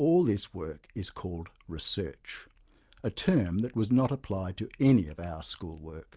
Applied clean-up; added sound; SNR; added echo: none; none; none; none.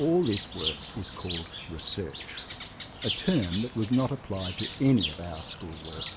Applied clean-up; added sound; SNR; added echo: none; Bird; 8 dB; none.